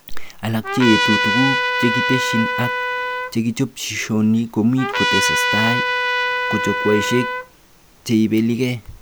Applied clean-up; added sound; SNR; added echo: none; Trumpet; 0 dB; none.